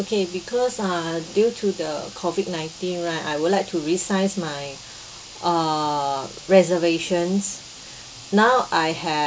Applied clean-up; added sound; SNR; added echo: none; none; none; none.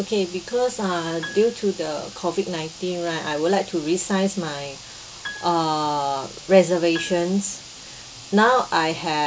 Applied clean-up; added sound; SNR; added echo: none; Piano; 19 dB; none.